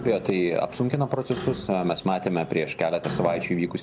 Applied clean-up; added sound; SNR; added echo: none; Clock; 13 dB; none.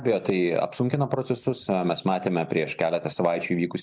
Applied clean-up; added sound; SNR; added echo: none; none; none; none.